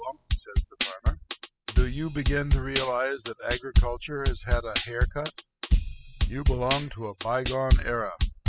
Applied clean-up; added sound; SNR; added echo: classical method spectral subtraction.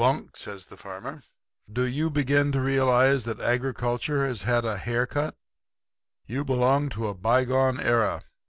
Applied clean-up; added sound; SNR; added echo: none; none; none; none.